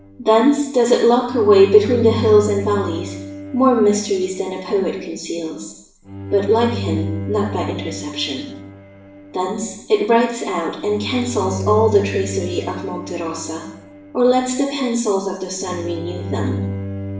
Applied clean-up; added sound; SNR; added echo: none; Bowed string instrument; 10 dB; reverberation time 0.7 s.